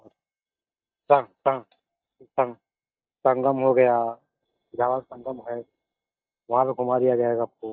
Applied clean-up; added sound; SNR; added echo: neural mask model DeepFilterNet 3.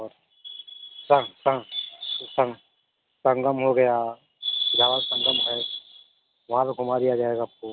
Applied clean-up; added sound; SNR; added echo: none; none; none; none.